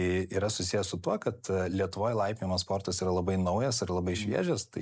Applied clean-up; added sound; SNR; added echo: neural mask model Resemble Enhance denoiser.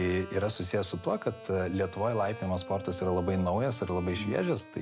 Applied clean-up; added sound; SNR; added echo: none; Bowed string instrument; 15 dB; none.